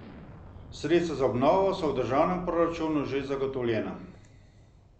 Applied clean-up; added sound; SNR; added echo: none; Explosion; 19 dB; none.